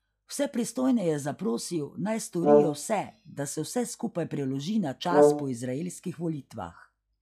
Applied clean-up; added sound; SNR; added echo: classical method log-MMSE.